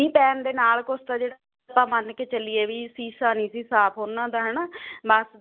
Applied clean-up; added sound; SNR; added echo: none; none; none; none.